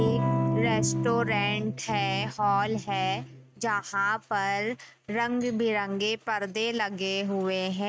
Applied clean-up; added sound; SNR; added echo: neural mask model RNNoise.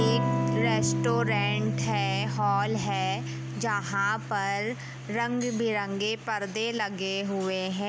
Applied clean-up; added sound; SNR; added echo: none; Electric guitar / Strum; 2 dB; none.